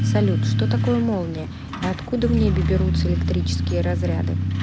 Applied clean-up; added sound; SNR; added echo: none; Truck; -4 dB; none.